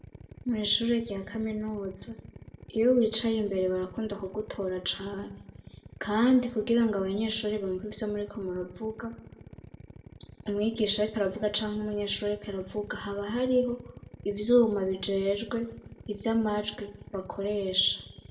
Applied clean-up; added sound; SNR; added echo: none; Drill; 18 dB; reverberation time 0.7 s.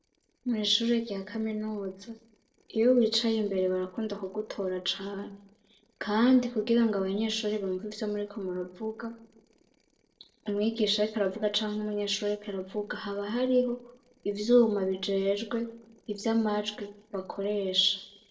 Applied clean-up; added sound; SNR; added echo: neural separator model SepFormer DNS4.